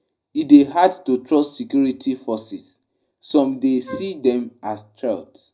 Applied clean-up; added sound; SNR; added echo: none; Wind instrument, woodwind instrument; 17 dB; reverberation time 0.4 s.